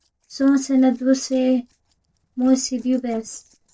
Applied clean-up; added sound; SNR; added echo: neural separator model SepFormer DNS4.